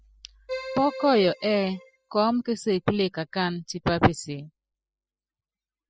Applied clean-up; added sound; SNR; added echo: classical method spectral subtraction.